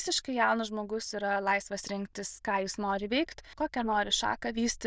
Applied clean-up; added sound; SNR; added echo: neural diffusion model UNIVERSE++.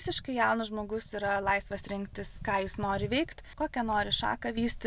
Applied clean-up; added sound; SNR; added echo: none; none; none; none.